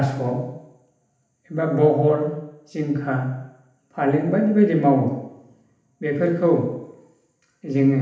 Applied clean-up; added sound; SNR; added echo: none; none; none; reverberation time 0.8 s.